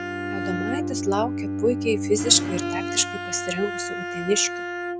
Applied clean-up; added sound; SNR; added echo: none; Bowed string instrument + Bowed string instrument; 3 dB; none.